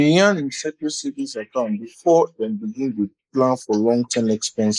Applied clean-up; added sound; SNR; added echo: neural mask model Resemble Enhance denoiser.